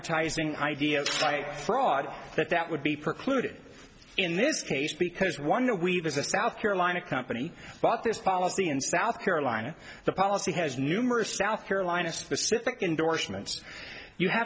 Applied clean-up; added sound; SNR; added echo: none; none; none; none.